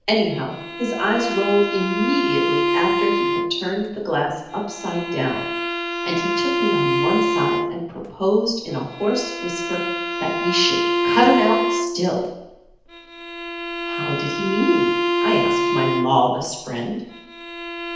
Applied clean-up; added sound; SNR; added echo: none; Bowed string instrument; 1 dB; reverberation time 0.8 s.